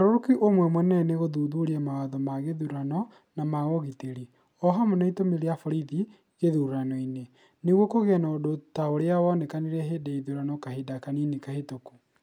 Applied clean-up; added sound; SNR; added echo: none; none; none; none.